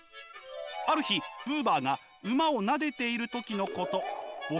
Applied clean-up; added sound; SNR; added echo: none; none; none; none.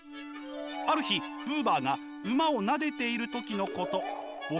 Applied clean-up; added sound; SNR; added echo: none; Wind instrument, woodwind instrument; 12 dB; none.